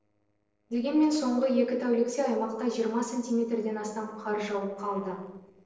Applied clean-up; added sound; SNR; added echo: neural separator model SepFormer DNS4.